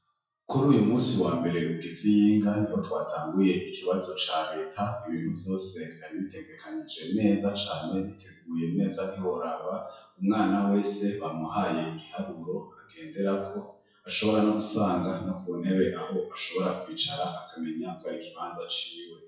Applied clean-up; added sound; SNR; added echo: classical method WPE with log-MMSE.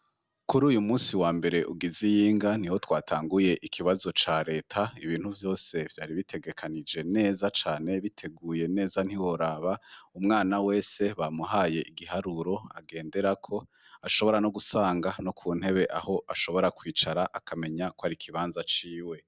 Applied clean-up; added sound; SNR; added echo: none; none; none; none.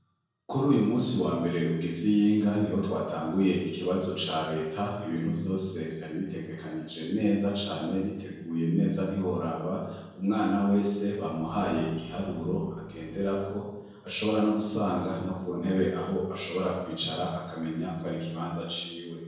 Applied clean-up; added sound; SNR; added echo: neural separator model SepFormer DNS4.